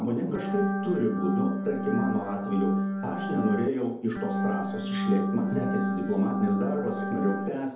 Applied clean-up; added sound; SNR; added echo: none; Organ; -1 dB; reverberation time 2.0 s.